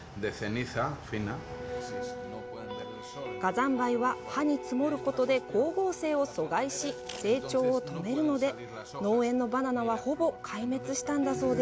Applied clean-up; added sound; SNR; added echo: none; Scissors; 18 dB; none.